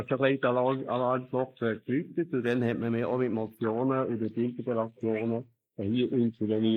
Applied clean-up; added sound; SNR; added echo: neural mask model Resemble Enhance denoiser.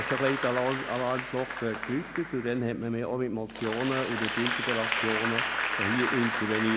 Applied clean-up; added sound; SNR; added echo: none; Applause / Crowd; 2 dB; none.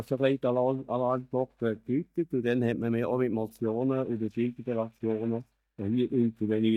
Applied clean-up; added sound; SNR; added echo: neural mask model DeepFilterNet 3.